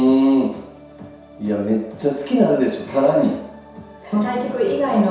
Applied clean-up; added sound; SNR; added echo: none; none; none; reverberation time 0.7 s.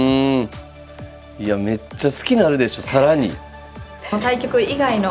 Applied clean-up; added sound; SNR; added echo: none; none; none; none.